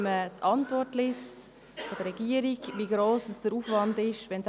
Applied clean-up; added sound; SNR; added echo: none; Cough; 17 dB; none.